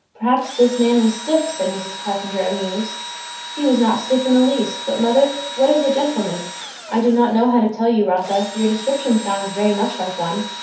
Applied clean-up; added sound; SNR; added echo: none; Engine / Drill; 12 dB; reverberation time 0.5 s.